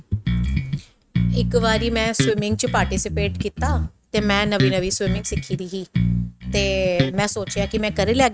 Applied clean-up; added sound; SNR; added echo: neural mask model RNNoise.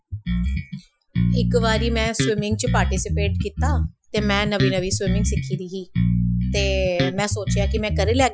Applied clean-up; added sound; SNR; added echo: classical method Wiener filter.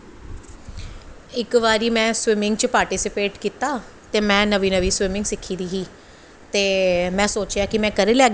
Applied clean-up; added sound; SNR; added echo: none; none; none; none.